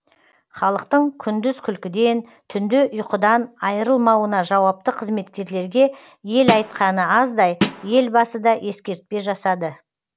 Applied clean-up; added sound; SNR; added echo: none; Snare drum; 3 dB; none.